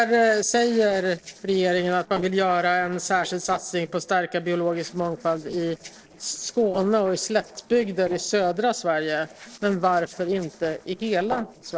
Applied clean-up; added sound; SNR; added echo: neural separator model SepFormer DNS4.